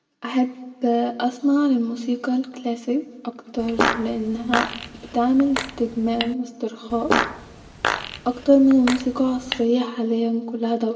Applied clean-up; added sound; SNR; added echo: none; Fart; 5 dB; reverberation time 1.2 s.